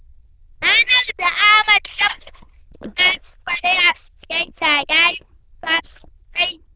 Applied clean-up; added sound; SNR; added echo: neural diffusion model UNIVERSE++.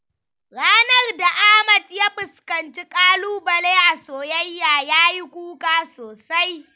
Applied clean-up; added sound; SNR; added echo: none; none; none; none.